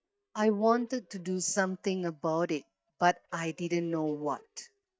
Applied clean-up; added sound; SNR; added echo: neural mask model DeepFilterNet 3.